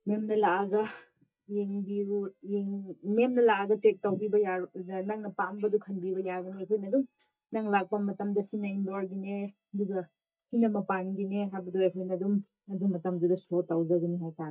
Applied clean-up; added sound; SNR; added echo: neural mask model DeepFilterNet 3.